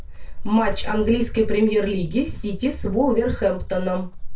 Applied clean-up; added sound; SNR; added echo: none; Walk, footsteps; 6 dB; reverberation time 0.2 s.